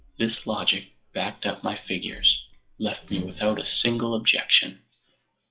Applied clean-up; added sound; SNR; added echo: classical method log-MMSE.